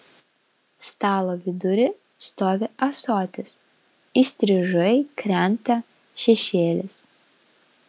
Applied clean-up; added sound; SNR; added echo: none; none; none; none.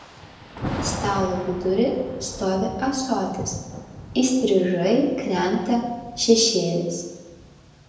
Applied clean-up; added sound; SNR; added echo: none; Thunder / Rain; 12 dB; reverberation time 1.0 s.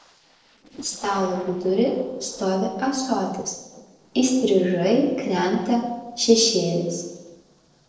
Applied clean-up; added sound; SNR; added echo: neural separator model SepFormer DNS4.